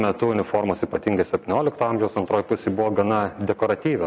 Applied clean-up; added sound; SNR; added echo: none; none; none; none.